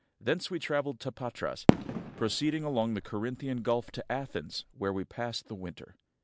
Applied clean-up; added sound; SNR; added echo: none; Fireworks; -1 dB; none.